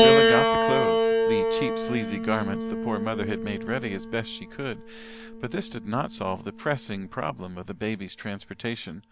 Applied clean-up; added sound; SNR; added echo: none; Piano; -4 dB; none.